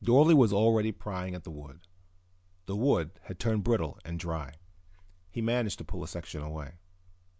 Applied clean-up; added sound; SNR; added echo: none; none; none; none.